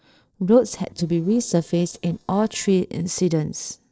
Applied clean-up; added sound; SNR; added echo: neural separator model SepFormer DNS4.